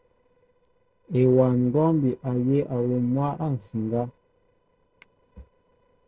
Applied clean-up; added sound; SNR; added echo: neural separator model SepFormer DNS4.